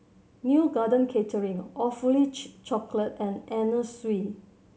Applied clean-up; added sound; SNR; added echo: none; none; none; none.